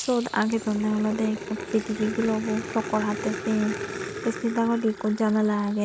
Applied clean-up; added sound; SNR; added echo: none; Growling; 9 dB; none.